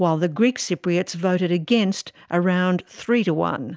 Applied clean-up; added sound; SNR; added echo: none; none; none; none.